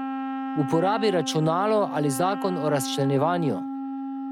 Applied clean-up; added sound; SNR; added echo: none; Wind instrument, woodwind instrument; 6 dB; none.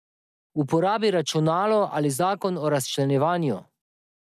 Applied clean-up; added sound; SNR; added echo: none; none; none; none.